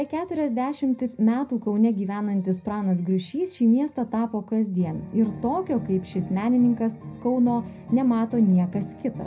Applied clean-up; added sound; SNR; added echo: none; none; none; reverberation time 0.3 s.